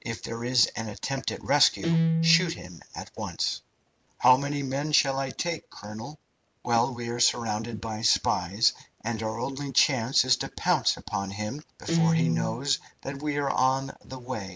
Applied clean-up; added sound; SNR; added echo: none; Guitar; 0 dB; none.